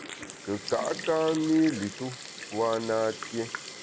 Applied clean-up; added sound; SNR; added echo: neural mask model Resemble Enhance denoiser.